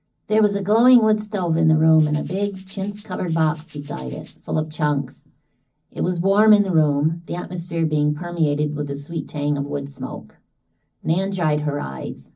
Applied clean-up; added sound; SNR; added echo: none; Rattle (instrument); 16 dB; reverberation time 0.4 s.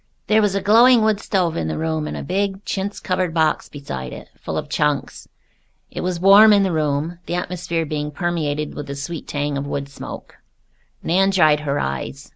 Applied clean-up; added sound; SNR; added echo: none; none; none; none.